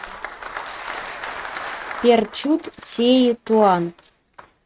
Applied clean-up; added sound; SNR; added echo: neural mask model RNNoise.